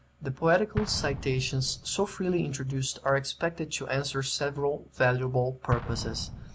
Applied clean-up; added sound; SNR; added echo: none; Explosion; 12 dB; none.